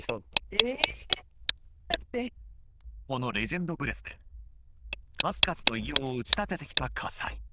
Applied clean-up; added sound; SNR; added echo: neural diffusion model UNIVERSE++.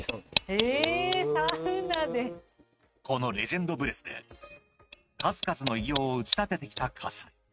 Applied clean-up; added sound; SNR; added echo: neural mask model RNNoise.